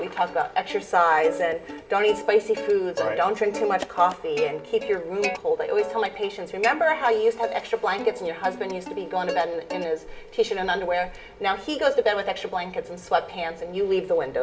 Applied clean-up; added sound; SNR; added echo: none; Plucked string instrument; 13 dB; reverberation time 0.5 s.